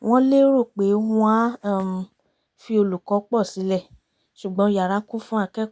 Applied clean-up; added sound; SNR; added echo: none; none; none; none.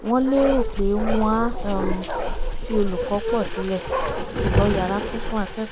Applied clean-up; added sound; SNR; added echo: none; Bark; 0 dB; none.